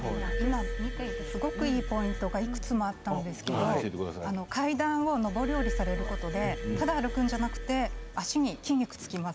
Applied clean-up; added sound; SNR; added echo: none; Glass; 5 dB; none.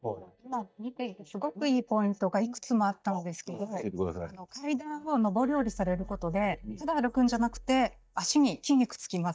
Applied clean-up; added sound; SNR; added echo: neural mask model DeepFilterNet 3.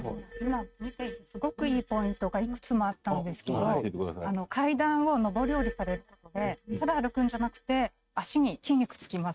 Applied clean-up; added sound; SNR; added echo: neural mask model RNNoise.